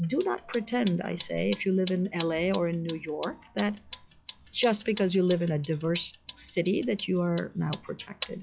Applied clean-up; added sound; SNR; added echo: classical method log-MMSE.